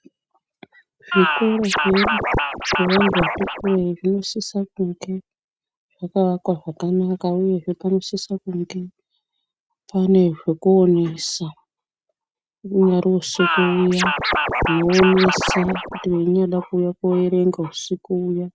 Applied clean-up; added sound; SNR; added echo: none; Scratching (performance technique); 1 dB; none.